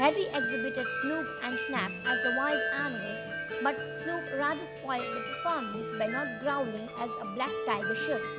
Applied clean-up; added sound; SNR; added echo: none; Acoustic guitar + Wind chime; 1 dB; none.